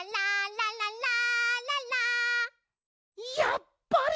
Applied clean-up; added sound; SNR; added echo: none; none; none; none.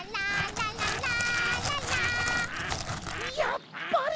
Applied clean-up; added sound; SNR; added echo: none; Crackle + Bird; 3 dB; none.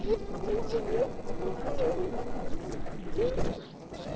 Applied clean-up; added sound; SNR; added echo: neural separator model SepFormer DNS4.